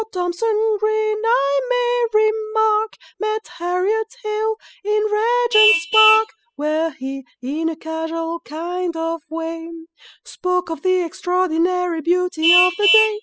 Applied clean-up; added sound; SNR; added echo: classical method spectral subtraction.